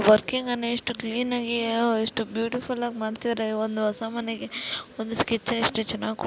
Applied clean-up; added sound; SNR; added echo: none; none; none; none.